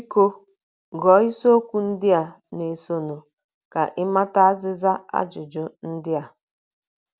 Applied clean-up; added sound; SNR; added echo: none; none; none; none.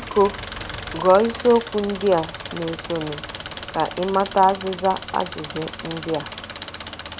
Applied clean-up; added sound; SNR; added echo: none; Engine; 11 dB; none.